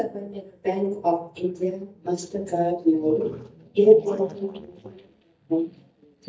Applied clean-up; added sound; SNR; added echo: neural mask model DeepFilterNet 3.